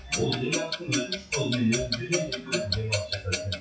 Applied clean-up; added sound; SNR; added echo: classical method WPE with log-MMSE.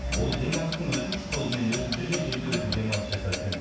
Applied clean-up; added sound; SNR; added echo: none; Clock; 3 dB; reverberation time 0.7 s.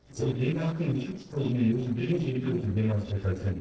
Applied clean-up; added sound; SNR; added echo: neural separator model SepFormer DNS4.